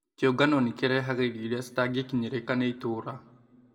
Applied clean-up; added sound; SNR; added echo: none; none; none; reverberation time 0.7 s.